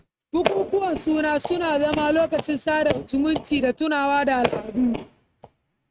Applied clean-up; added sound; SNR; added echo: neural mask model RNNoise.